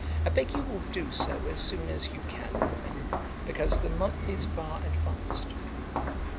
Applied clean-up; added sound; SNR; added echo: none; Walk, footsteps; -4 dB; none.